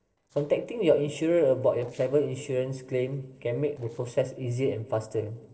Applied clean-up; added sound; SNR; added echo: neural separator model SepFormer DNS4.